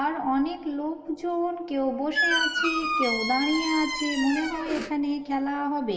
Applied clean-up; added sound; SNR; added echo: none; Squeak; 1 dB; reverberation time 1.0 s.